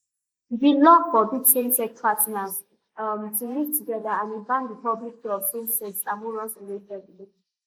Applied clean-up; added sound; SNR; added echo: neural mask model Resemble Enhance denoiser.